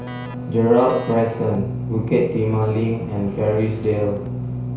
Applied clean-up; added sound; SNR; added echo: none; Keyboard (musical); 9 dB; reverberation time 0.6 s.